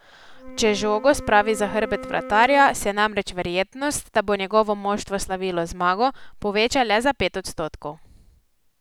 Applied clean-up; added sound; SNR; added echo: none; Wind instrument, woodwind instrument; 14 dB; none.